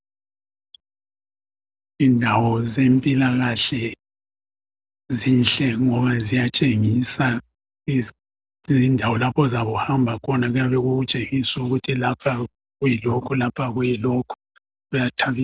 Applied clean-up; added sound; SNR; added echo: none; none; none; none.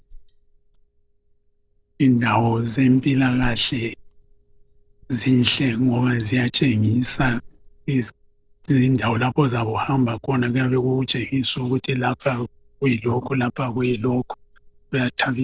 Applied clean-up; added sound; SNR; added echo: neural separator model SepFormer DNS4.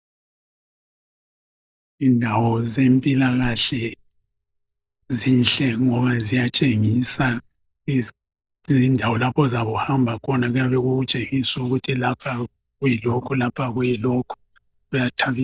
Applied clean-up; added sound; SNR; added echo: neural mask model DeepFilterNet 3.